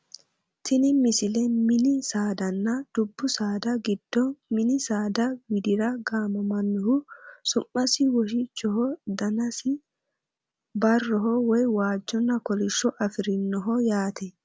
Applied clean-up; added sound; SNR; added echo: none; none; none; none.